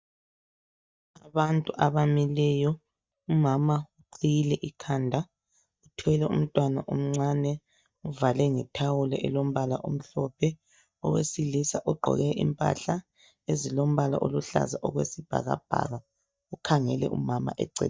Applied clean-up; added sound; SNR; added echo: neural mask model DeepFilterNet 3.